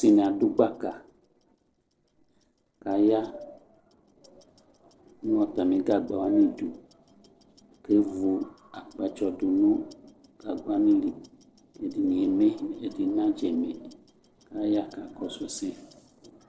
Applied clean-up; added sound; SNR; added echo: neural separator model SepFormer DNS4.